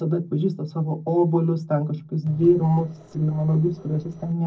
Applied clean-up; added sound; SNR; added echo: neural separator model SepFormer DNS4.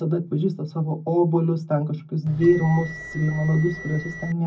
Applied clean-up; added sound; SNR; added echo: none; Bell; 13 dB; reverberation time 0.4 s.